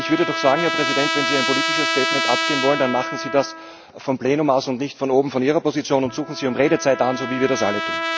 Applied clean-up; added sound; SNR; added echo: none; Trumpet; 4 dB; none.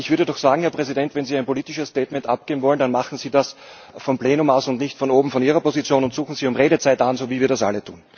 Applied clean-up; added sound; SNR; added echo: none; none; none; none.